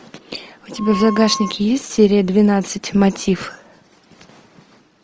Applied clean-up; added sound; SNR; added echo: none; Wind instrument, woodwind instrument; 11 dB; none.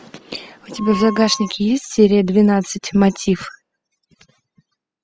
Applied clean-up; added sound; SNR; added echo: classical method spectral subtraction.